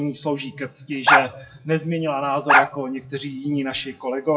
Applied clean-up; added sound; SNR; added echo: classical method WPE with log-MMSE.